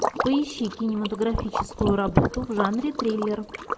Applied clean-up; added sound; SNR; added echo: none; Liquid; 7 dB; none.